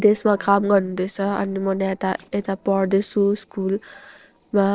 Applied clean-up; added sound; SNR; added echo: neural separator model SepFormer DNS4.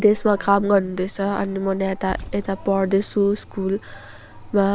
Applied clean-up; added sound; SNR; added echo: none; Car; 16 dB; none.